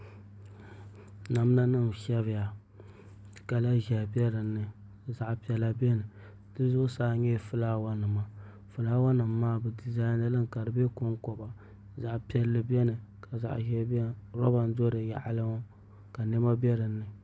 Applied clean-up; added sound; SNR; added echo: none; none; none; none.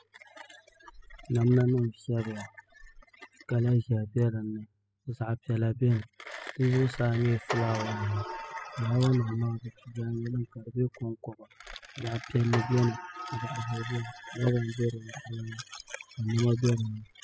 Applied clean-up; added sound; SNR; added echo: classical method spectral subtraction.